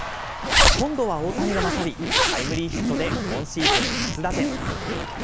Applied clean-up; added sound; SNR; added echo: none; Zipper (clothing); -5 dB; none.